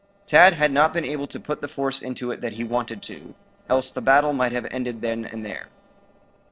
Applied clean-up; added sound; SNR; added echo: neural separator model SepFormer DNS4.